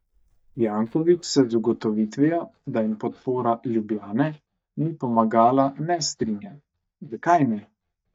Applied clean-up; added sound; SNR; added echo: neural mask model DeepFilterNet 3.